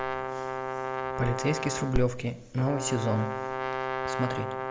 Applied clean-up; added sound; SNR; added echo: none; Brass instrument; 3 dB; none.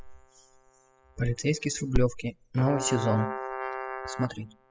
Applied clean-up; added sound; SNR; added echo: classical method spectral subtraction.